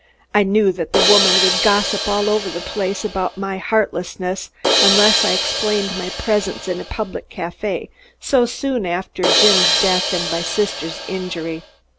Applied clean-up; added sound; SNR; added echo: none; Crash cymbal; -1 dB; none.